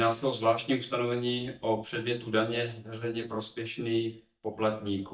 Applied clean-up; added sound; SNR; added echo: neural mask model DeepFilterNet 3.